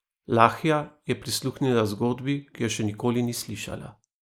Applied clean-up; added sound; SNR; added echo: neural mask model Resemble Enhance denoiser.